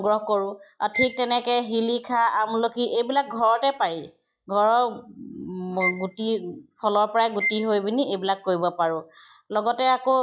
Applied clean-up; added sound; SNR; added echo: classical method log-MMSE.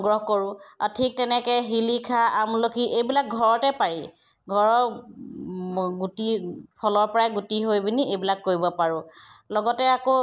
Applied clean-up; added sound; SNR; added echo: none; none; none; none.